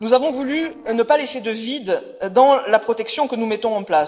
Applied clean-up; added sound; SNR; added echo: neural separator model SepFormer DNS4.